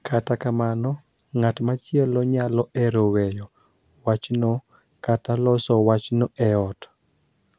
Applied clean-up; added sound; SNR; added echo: none; none; none; none.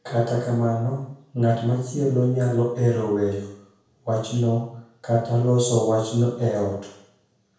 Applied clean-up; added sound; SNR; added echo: none; none; none; reverberation time 0.6 s.